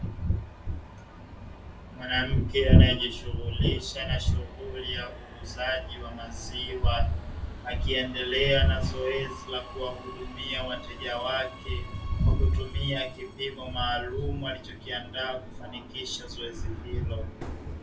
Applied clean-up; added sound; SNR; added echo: none; Subway, metro, underground; 16 dB; reverberation time 0.2 s.